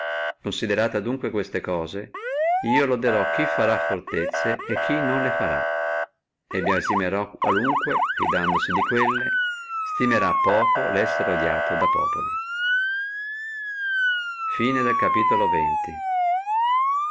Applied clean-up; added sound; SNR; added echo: none; Motor vehicle (road) / Siren; -3 dB; none.